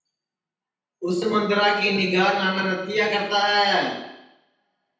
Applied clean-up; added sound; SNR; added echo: none; none; none; reverberation time 0.9 s.